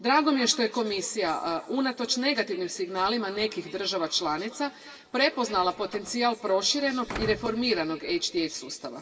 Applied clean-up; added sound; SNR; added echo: none; Slam; 16 dB; reverberation time 2.5 s.